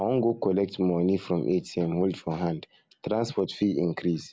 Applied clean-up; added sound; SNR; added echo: none; none; none; none.